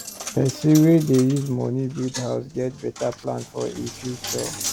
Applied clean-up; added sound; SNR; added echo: none; Coin (dropping); 13 dB; none.